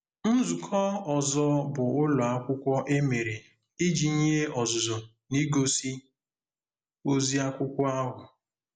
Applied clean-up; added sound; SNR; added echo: none; none; none; none.